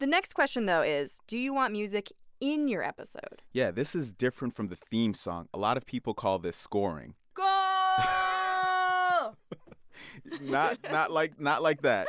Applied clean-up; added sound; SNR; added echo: none; none; none; none.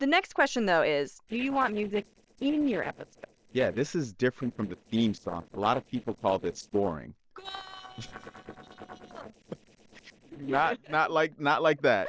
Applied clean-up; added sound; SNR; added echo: neural separator model SepFormer DNS4.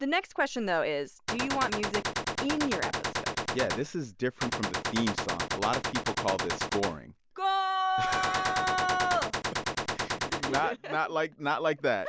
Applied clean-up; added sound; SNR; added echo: none; Gunshot, gunfire; 2 dB; none.